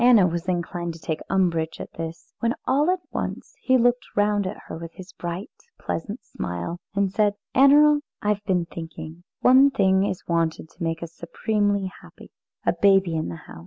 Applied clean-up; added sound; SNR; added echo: none; none; none; none.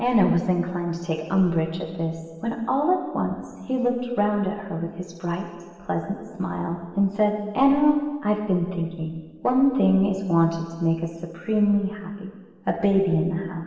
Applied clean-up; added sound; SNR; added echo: none; none; none; reverberation time 1.4 s.